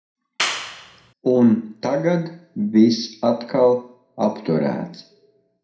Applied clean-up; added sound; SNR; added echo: none; Clapping; 6 dB; reverberation time 0.4 s.